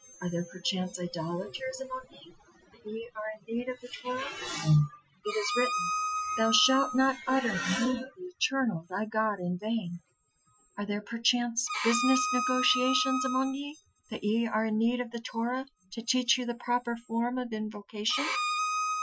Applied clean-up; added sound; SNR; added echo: classical method Wiener filter.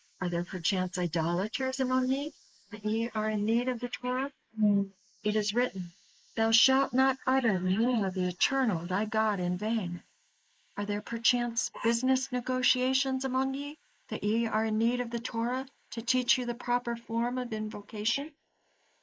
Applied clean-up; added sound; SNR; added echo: neural mask model Resemble Enhance denoiser.